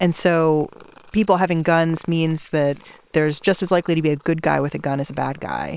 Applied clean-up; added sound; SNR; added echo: neural separator model SepFormer WHAM!.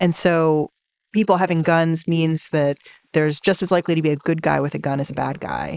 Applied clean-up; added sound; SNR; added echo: neural mask model Resemble Enhance denoiser.